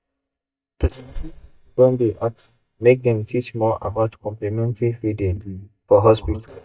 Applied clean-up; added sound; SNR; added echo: neural mask model DeepFilterNet 3.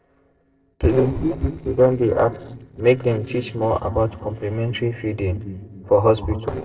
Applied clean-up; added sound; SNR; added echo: neural separator model SepFormer DNS4.